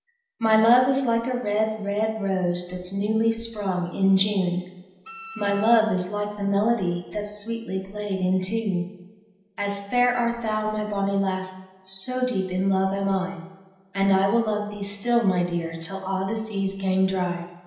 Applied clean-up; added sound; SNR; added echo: none; Wind instrument, woodwind instrument; 16 dB; reverberation time 0.9 s.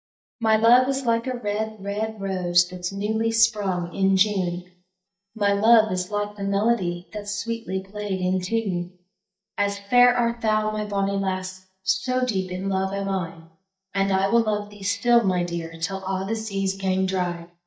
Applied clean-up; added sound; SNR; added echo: neural mask model DeepFilterNet 3.